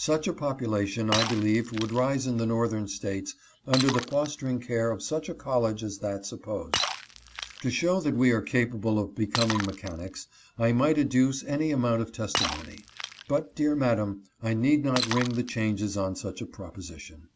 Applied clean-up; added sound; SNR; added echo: none; Shatter; 10 dB; none.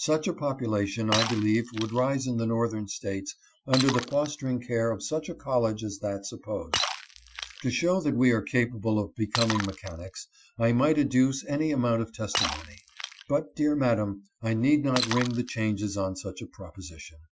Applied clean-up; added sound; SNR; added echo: classical method Wiener filter.